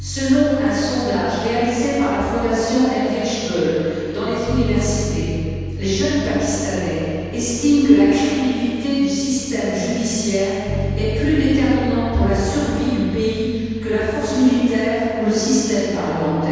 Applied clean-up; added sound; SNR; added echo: none; Bass guitar; 10 dB; reverberation time 2.1 s.